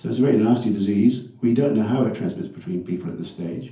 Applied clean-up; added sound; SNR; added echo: none; none; none; reverberation time 0.5 s.